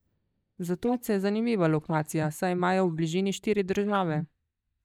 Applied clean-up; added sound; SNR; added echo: neural mask model DeepFilterNet 3.